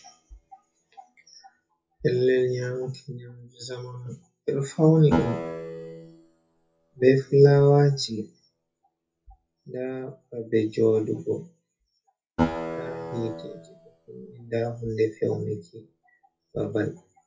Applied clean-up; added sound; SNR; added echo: classical method WPE with log-MMSE.